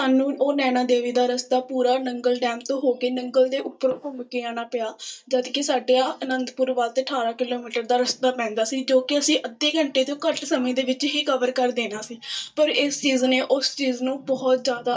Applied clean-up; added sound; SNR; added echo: neural mask model DeepFilterNet 3.